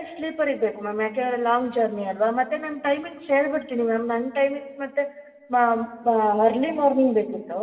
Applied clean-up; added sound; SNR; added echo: none; none; none; reverberation time 1.9 s.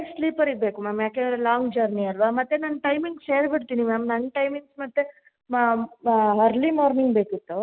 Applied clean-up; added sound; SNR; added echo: none; none; none; none.